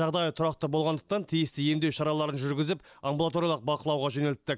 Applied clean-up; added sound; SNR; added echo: none; none; none; none.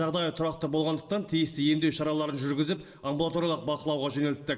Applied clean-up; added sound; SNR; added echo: none; none; none; reverberation time 1.3 s.